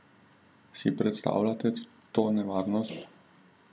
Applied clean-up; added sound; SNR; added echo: none; none; none; none.